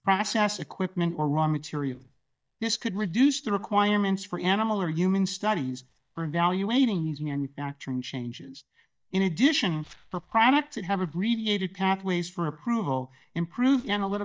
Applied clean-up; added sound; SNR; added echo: neural mask model DeepFilterNet 3.